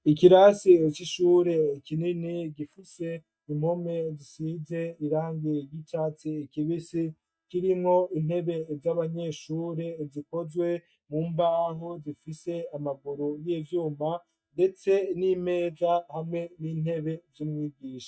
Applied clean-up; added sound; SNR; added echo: neural mask model DeepFilterNet 3.